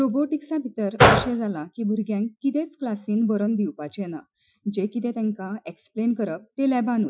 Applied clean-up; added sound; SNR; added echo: classical method Wiener filter.